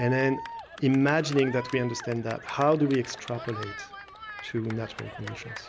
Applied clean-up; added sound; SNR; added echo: none; Cheering; 13 dB; none.